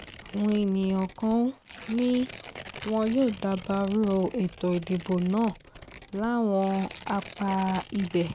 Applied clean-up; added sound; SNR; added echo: none; Tearing; 16 dB; none.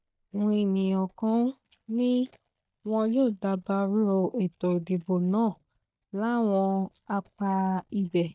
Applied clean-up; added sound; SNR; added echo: neural mask model DeepFilterNet 3.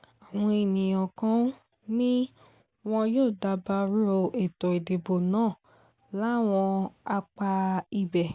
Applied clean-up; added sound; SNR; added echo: none; none; none; none.